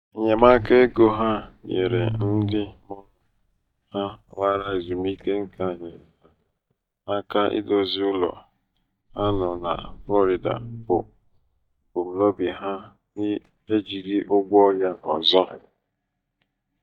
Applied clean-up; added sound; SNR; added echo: neural mask model DeepFilterNet 3.